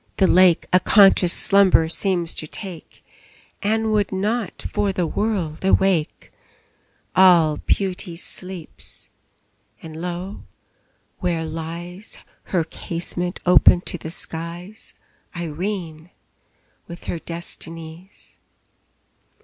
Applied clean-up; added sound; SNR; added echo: none; none; none; none.